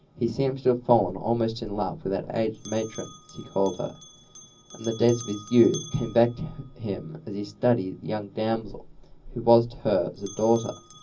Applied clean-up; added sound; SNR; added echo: none; Bell; 20 dB; reverberation time 0.4 s.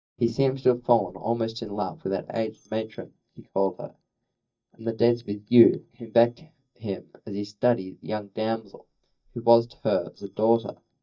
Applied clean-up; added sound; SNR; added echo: neural mask model DeepFilterNet 3.